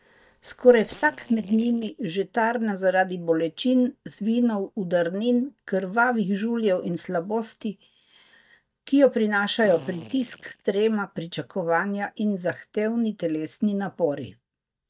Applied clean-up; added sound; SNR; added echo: neural mask model DeepFilterNet 3.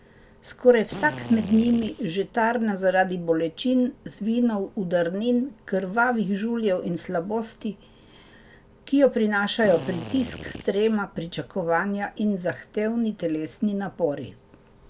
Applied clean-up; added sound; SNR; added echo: none; Drill; 12 dB; none.